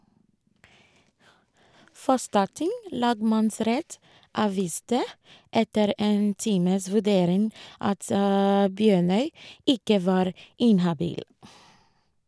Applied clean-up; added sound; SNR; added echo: none; none; none; none.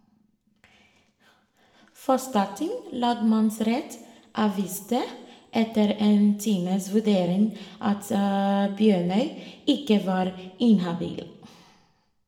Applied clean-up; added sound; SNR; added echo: none; none; none; reverberation time 0.8 s.